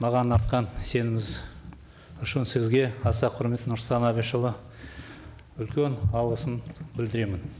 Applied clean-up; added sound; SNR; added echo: none; none; none; none.